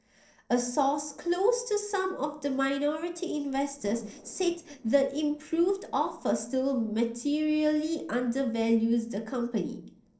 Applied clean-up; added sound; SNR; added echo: neural separator model SepFormer DNS4.